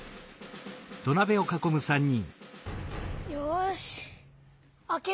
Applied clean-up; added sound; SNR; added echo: none; none; none; none.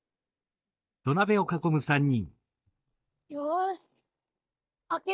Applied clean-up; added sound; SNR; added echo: neural mask model DeepFilterNet 3.